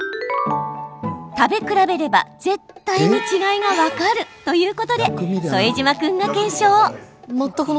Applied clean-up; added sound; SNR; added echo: none; none; none; none.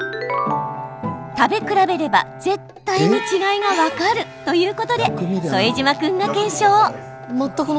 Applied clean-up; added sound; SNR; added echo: none; Bowed string instrument; 17 dB; none.